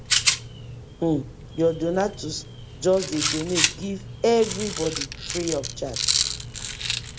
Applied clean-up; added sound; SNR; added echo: none; Rattle; 2 dB; none.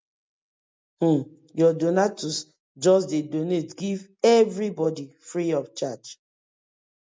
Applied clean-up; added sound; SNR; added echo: none; none; none; none.